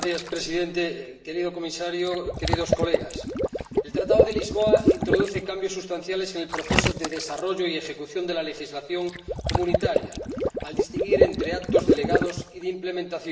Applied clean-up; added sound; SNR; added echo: none; Water / Liquid; -2 dB; reverberation time 0.8 s.